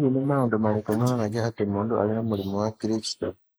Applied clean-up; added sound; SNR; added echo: neural mask model Resemble Enhance denoiser.